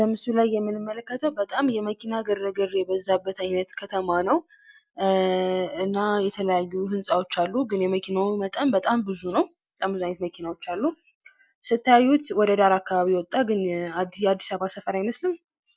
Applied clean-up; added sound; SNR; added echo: none; none; none; none.